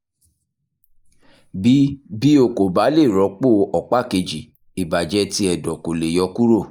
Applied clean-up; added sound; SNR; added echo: neural mask model Resemble Enhance denoiser.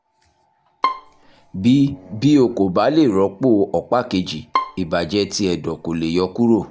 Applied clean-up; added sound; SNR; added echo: none; Bowed string instrument; 11 dB; none.